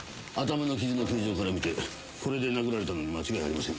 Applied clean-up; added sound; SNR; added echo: none; Crumpling, crinkling; 20 dB; none.